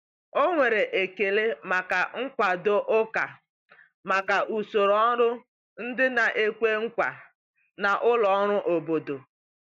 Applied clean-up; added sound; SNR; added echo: neural mask model Resemble Enhance denoiser.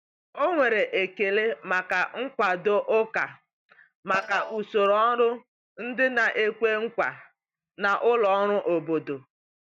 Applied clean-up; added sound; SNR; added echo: neural mask model DeepFilterNet 3.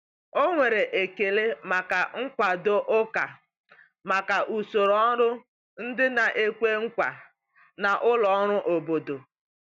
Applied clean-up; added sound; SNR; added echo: none; none; none; none.